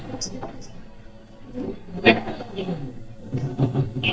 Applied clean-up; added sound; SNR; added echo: neural mask model DeepFilterNet 3.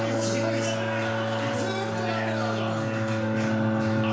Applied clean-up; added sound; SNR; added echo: none; Bowed string instrument; -4 dB; reverberation time 0.5 s.